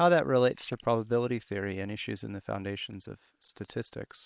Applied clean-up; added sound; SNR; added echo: neural separator model SepFormer WHAM!.